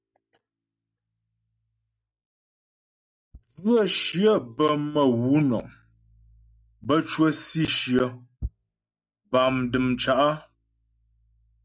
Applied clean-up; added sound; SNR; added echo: neural mask model DeepFilterNet 3.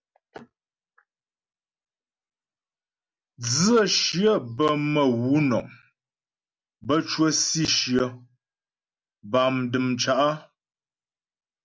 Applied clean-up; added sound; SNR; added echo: none; none; none; none.